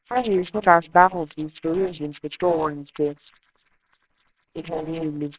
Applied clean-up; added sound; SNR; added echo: neural separator model SepFormer WHAMR!.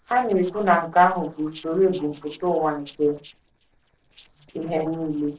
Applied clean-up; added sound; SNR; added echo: neural separator model SepFormer DNS4.